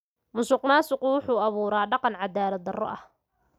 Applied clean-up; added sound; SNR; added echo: none; none; none; none.